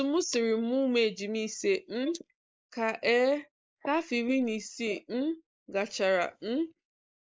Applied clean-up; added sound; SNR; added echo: neural mask model Resemble Enhance denoiser.